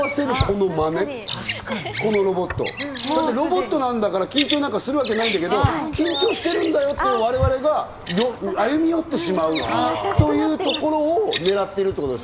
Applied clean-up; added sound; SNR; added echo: none; Bird vocalization, bird call, bird song; 3 dB; none.